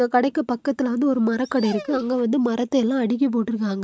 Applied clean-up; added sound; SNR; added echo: neural mask model RNNoise.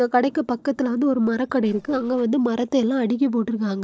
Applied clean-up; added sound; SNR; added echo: neural separator model SepFormer DNS4.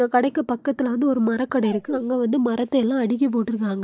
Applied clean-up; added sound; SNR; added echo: neural mask model DeepFilterNet 3.